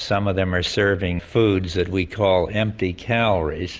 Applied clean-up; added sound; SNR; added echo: none; none; none; none.